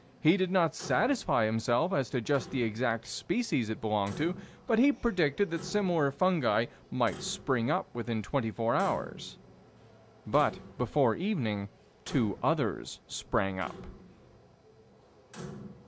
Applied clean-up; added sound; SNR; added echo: none; Clock; 18 dB; none.